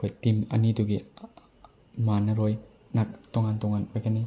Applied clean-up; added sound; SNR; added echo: none; none; none; none.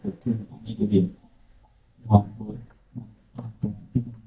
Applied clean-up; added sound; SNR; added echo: neural mask model DeepFilterNet 3.